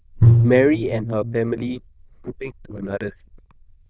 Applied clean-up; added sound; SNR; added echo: neural diffusion model UNIVERSE++.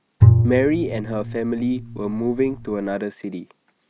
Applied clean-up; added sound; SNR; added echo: none; Bowed string instrument; -3 dB; none.